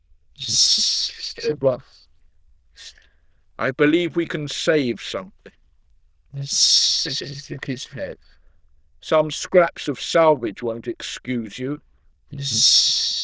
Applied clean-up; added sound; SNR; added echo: neural diffusion model UNIVERSE++.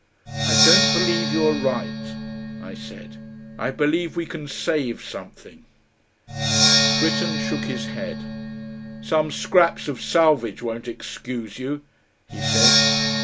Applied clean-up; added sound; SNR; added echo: none; Percussion; -1 dB; none.